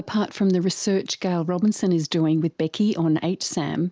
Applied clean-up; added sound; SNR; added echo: none; none; none; none.